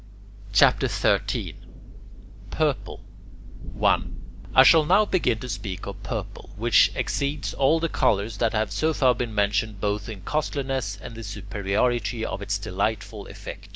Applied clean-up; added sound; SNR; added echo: none; Thunder; 16 dB; none.